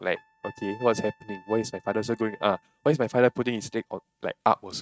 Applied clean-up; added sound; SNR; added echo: neural mask model RNNoise.